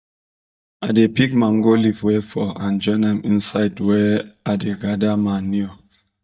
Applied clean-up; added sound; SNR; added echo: neural mask model DeepFilterNet 3.